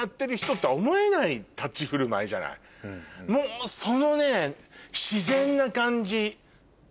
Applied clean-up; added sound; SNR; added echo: none; Tambourine; 16 dB; none.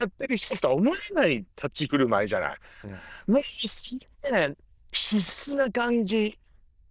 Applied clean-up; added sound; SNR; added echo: neural diffusion model UNIVERSE++.